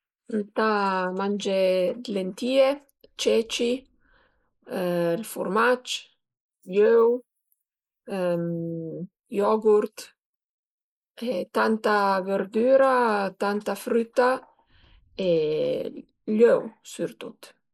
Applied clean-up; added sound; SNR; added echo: neural mask model Resemble Enhance denoiser.